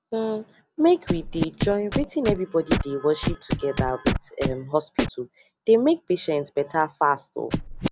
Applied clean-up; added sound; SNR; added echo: none; Scratching (performance technique); 5 dB; none.